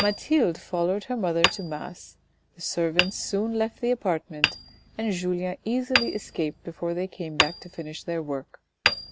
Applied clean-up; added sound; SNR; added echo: none; Hammer; 4 dB; none.